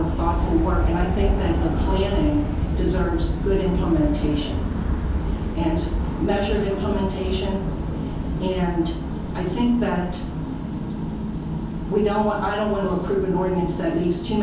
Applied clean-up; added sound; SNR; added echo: none; Aircraft; 3 dB; reverberation time 0.6 s.